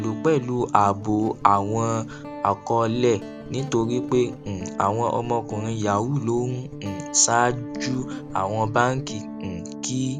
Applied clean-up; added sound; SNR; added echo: none; Guitar; 11 dB; none.